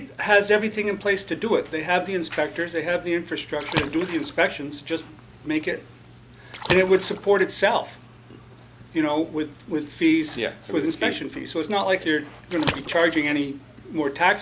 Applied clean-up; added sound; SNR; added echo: none; Water / Splash, splatter; 10 dB; none.